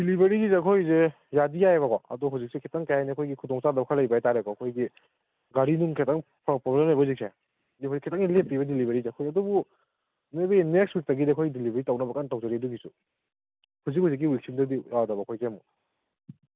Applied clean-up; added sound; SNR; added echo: none; none; none; none.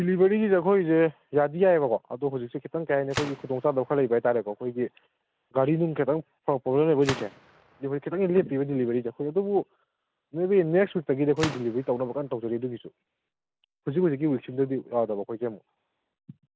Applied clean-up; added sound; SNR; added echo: none; Gunshot, gunfire; 17 dB; none.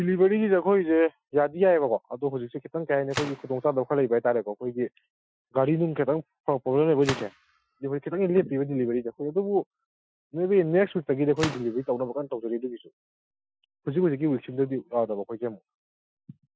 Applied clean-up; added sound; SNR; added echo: classical method Wiener filter.